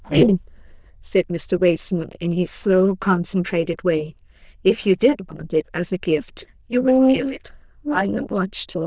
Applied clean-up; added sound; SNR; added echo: neural diffusion model UNIVERSE++.